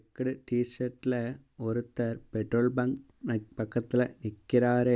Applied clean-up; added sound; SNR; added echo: none; none; none; none.